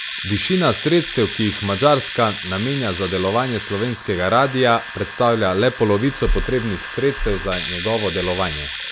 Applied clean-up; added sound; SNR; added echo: none; Domestic sounds, home sounds; 8 dB; none.